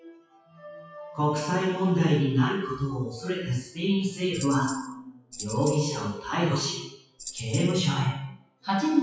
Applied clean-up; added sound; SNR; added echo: classical method WPE with log-MMSE.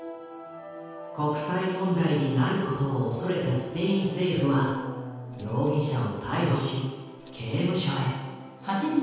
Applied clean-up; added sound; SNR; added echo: none; Tambourine; 15 dB; reverberation time 1.2 s.